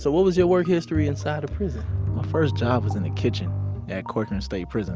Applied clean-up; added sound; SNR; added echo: none; Bowed string instrument; 4 dB; none.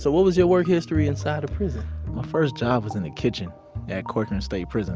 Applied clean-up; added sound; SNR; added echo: none; none; none; none.